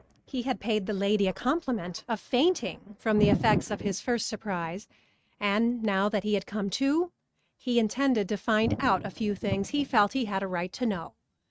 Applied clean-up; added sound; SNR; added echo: neural mask model RNNoise.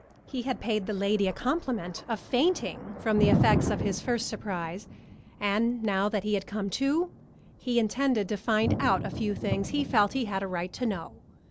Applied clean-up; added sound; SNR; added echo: none; Thunder; 6 dB; none.